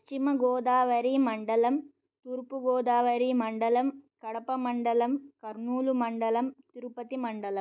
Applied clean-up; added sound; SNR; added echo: none; none; none; none.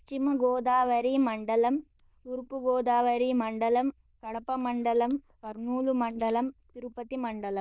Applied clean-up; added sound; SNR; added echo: neural diffusion model UNIVERSE++.